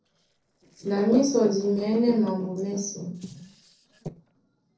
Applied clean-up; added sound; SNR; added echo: neural separator model SepFormer DNS4.